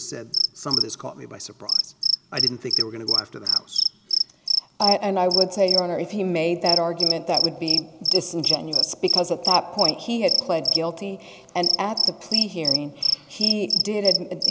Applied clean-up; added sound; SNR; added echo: none; Cricket; -1 dB; none.